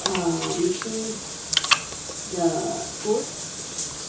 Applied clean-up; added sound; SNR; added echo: none; Bathtub (filling or washing) / Water; 0 dB; reverberation time 0.6 s.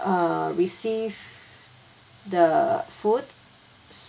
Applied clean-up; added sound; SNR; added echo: none; none; none; none.